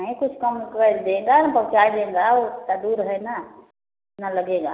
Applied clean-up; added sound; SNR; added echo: none; none; none; none.